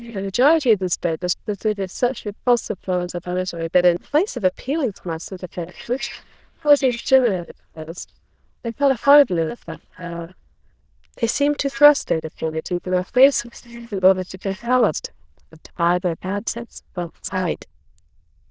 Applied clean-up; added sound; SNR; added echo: neural diffusion model UNIVERSE++.